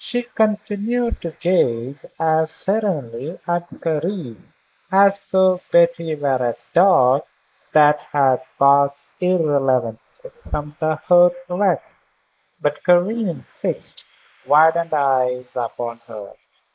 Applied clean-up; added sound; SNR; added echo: neural mask model Resemble Enhance denoiser.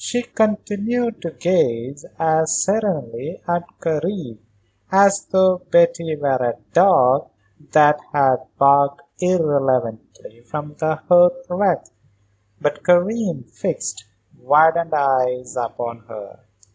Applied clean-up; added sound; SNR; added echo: none; none; none; none.